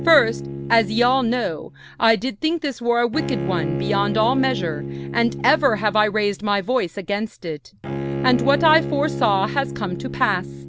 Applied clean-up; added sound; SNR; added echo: none; Bowed string instrument; 8 dB; none.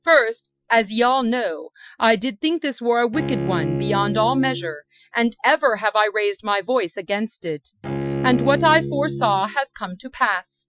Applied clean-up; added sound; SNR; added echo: classical method Wiener filter.